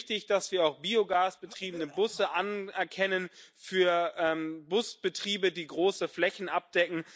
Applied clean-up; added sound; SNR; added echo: neural mask model Resemble Enhance denoiser.